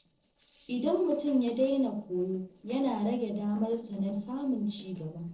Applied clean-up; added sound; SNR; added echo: neural separator model SepFormer DNS4.